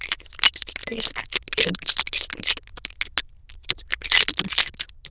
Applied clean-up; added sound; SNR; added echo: neural diffusion model UNIVERSE++.